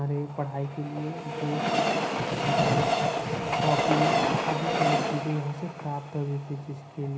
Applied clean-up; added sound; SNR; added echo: none; Train; -4 dB; reverberation time 0.4 s.